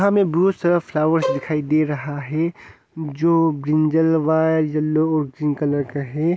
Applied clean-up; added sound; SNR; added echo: none; Bowed string instrument; 9 dB; none.